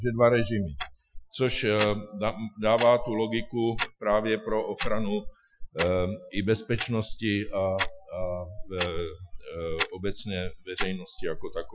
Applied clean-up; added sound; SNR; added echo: classical method Wiener filter.